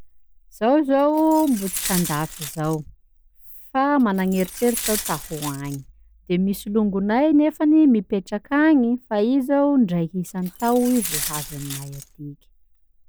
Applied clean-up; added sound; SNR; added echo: none; Glass; 10 dB; none.